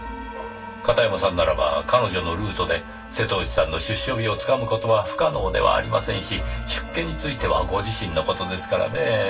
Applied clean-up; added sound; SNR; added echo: none; Bowed string instrument; 19 dB; reverberation time 0.2 s.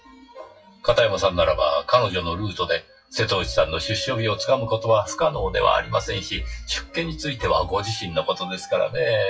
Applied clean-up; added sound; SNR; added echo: classical method WPE with log-MMSE.